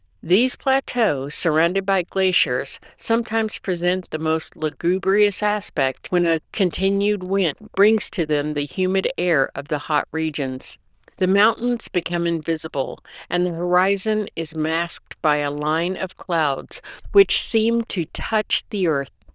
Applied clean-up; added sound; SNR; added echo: neural diffusion model UNIVERSE++.